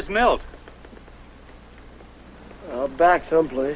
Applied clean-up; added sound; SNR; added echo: none; none; none; none.